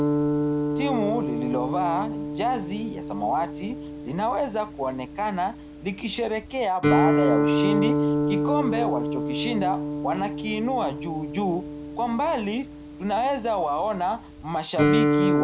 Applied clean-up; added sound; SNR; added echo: none; Guitar; -1 dB; none.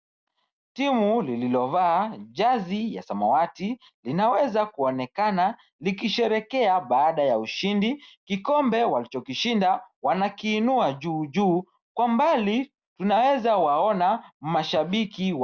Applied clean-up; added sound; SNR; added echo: none; none; none; none.